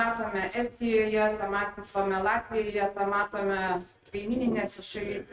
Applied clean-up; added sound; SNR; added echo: neural mask model RNNoise.